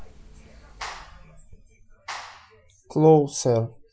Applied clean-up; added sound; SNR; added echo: classical method Wiener filter.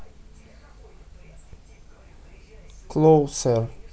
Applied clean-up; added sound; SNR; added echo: none; none; none; none.